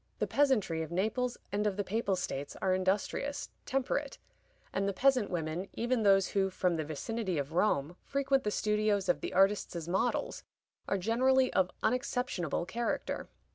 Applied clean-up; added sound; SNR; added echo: none; none; none; none.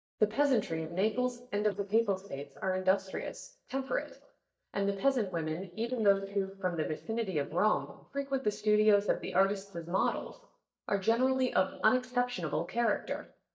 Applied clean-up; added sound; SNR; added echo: neural mask model DeepFilterNet 3.